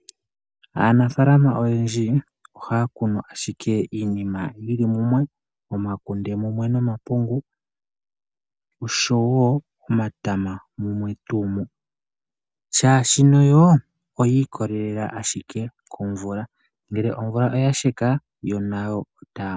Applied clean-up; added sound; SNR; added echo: none; none; none; none.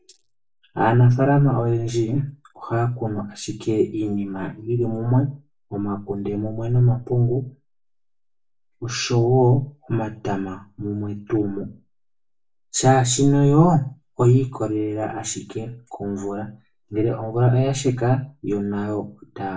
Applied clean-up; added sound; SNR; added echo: none; none; none; reverberation time 0.3 s.